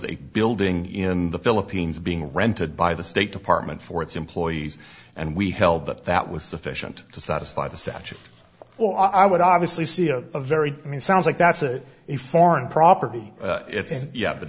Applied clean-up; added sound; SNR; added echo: none; none; none; none.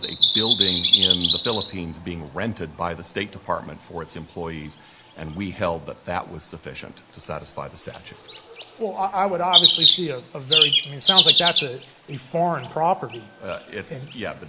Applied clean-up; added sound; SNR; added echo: none; Bird vocalization, bird call, bird song; -5 dB; none.